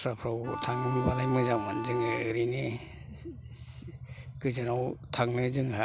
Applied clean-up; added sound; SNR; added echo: none; Bowed string instrument; 6 dB; none.